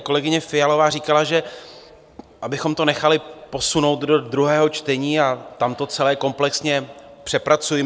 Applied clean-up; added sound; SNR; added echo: none; none; none; none.